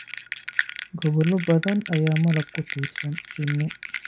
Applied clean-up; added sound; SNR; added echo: none; Bell; 4 dB; none.